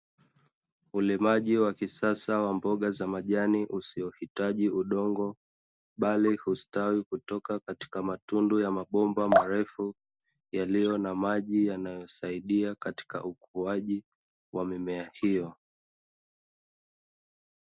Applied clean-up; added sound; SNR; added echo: none; Drip; 1 dB; none.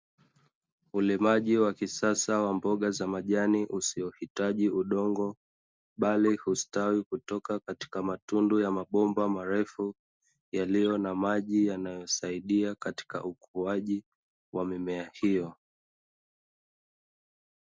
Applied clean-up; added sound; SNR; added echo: none; none; none; none.